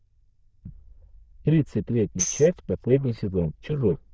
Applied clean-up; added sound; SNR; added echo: neural diffusion model UNIVERSE++.